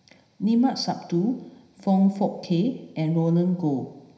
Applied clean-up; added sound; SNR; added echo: none; none; none; reverberation time 0.9 s.